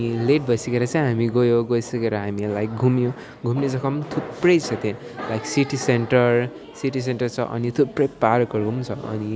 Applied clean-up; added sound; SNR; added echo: none; none; none; none.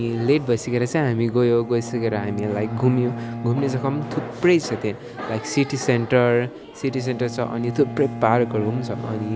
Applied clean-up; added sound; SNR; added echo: none; Bowed string instrument; 12 dB; none.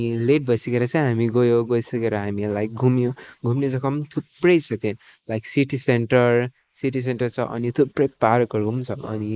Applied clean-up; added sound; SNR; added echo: neural mask model Resemble Enhance denoiser.